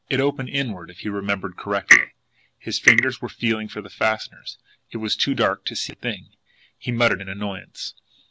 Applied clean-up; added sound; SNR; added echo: none; Clock; -5 dB; none.